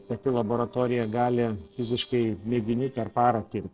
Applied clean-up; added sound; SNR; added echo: neural separator model SepFormer DNS4.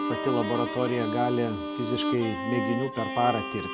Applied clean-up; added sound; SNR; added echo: none; Bowed string instrument; 3 dB; none.